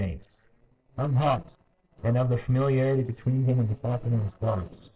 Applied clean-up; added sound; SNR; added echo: neural separator model SepFormer DNS4.